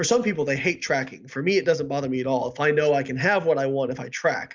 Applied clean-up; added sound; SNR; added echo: none; none; none; none.